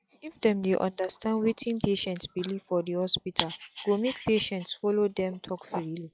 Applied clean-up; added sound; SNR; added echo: classical method log-MMSE.